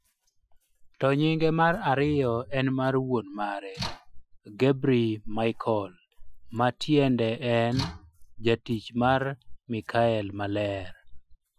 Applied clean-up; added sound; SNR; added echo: classical method Wiener filter.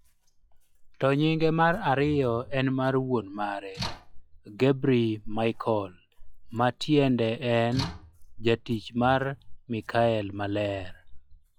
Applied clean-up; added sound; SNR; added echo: classical method log-MMSE.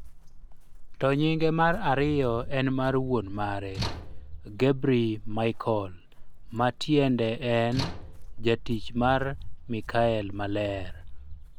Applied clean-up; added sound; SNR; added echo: none; Walk, footsteps + Slam / Tools; 8 dB; none.